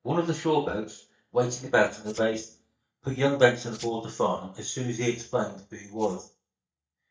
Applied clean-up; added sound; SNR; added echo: neural mask model DeepFilterNet 3.